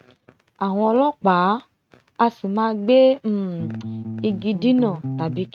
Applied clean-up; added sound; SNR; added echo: neural mask model RNNoise.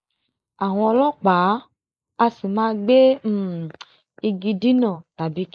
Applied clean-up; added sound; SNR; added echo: neural mask model Resemble Enhance denoiser.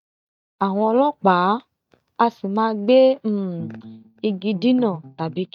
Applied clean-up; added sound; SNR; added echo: neural mask model DeepFilterNet 3.